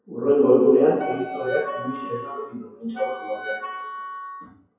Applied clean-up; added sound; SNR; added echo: classical method WPE with log-MMSE.